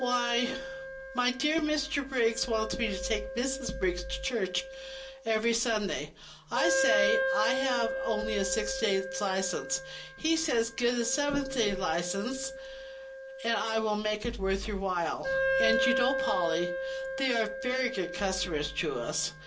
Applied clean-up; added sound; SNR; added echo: none; Wind instrument, woodwind instrument; 4 dB; reverberation time 0.2 s.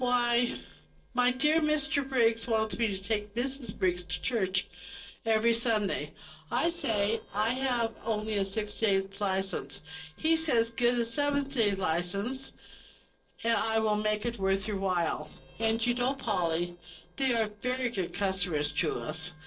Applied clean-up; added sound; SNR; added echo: neural separator model SepFormer DNS4.